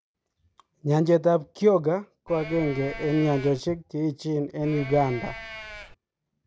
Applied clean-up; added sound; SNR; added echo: none; Livestock, farm animals, working animals; 13 dB; none.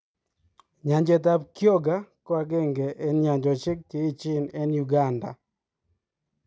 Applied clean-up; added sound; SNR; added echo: none; none; none; none.